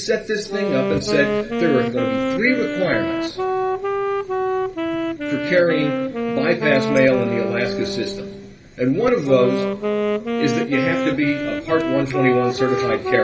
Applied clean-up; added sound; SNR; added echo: none; Wind instrument, woodwind instrument; 1 dB; reverberation time 2.3 s.